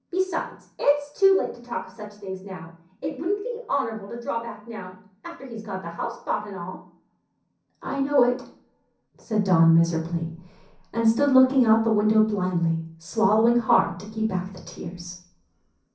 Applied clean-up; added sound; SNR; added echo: none; none; none; reverberation time 0.6 s.